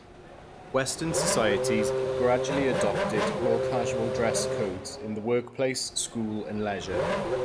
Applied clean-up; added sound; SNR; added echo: none; Race car, auto racing / Accelerating, revving, vroom; 0 dB; none.